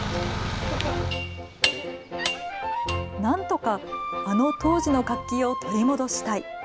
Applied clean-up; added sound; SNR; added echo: none; Wood; 13 dB; none.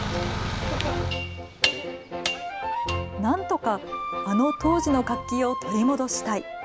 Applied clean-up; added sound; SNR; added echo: none; none; none; none.